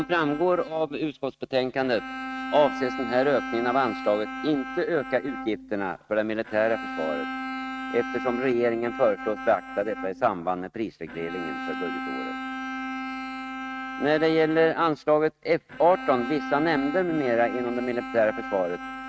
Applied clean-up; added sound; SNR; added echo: neural mask model RNNoise.